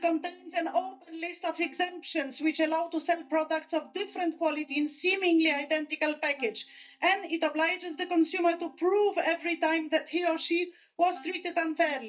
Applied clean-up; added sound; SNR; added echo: neural mask model DeepFilterNet 3.